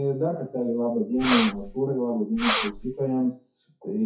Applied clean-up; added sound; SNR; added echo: classical method WPE with log-MMSE.